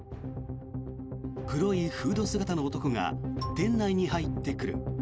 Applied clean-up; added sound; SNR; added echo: none; Marimba, xylophone; 17 dB; none.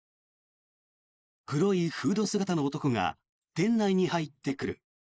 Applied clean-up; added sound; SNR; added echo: neural mask model Resemble Enhance denoiser.